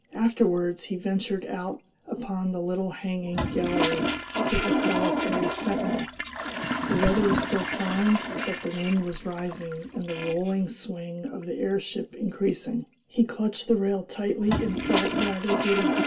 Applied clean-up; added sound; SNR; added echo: none; Toilet flush; 3 dB; reverberation time 0.2 s.